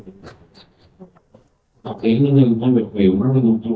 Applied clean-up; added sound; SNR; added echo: neural mask model DeepFilterNet 3.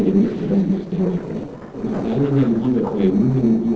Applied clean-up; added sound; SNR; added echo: neural separator model SepFormer DNS4.